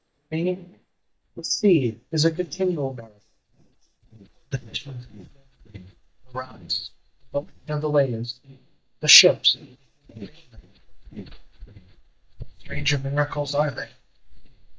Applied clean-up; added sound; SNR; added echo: neural mask model DeepFilterNet 3.